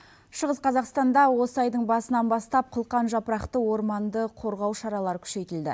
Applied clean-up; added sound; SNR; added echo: none; none; none; none.